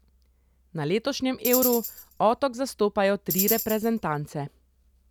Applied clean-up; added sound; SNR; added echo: none; Tambourine; 5 dB; none.